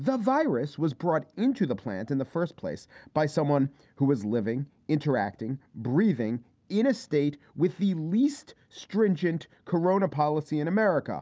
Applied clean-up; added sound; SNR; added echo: none; none; none; none.